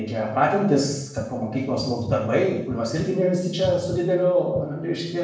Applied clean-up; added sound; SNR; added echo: none; Bass guitar; 14 dB; reverberation time 0.7 s.